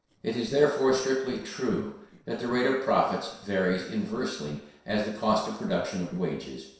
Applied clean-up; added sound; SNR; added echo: neural separator model SepFormer DNS4.